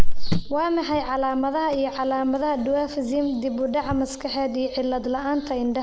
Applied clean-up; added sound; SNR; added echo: none; Cricket; -1 dB; none.